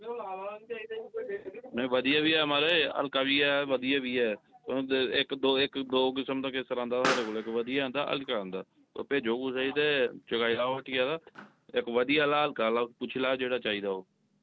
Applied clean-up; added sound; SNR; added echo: none; Explosion; 16 dB; none.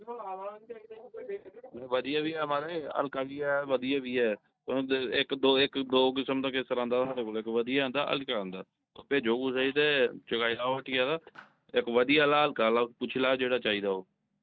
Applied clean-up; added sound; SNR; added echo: neural mask model DeepFilterNet 3.